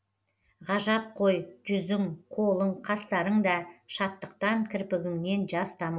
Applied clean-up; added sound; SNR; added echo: none; none; none; none.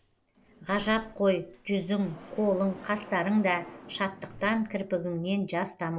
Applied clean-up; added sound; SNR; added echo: none; Sliding door; 19 dB; none.